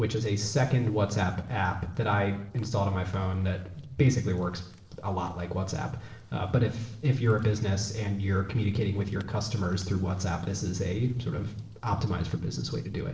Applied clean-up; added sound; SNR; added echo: neural separator model SepFormer DNS4.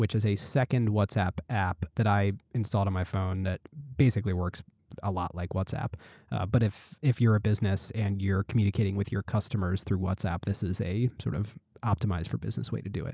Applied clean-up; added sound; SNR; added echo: none; none; none; none.